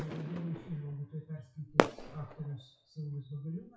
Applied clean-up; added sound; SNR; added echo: classical method WPE with log-MMSE.